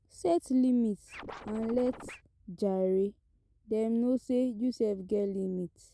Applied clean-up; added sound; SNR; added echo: none; Scratching (performance technique); 14 dB; none.